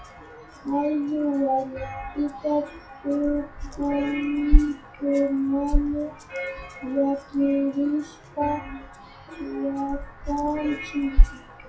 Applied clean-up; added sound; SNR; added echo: classical method WPE with log-MMSE.